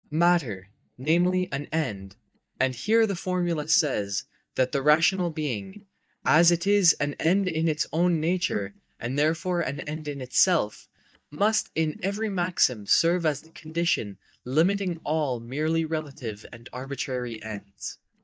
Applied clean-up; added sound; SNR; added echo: neural mask model DeepFilterNet 3.